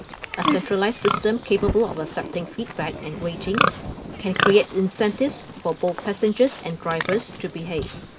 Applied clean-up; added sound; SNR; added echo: none; Livestock, farm animals, working animals; 5 dB; none.